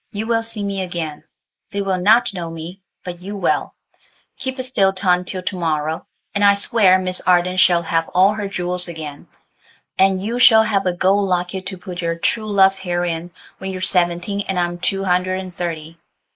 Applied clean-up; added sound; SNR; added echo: neural mask model Resemble Enhance denoiser.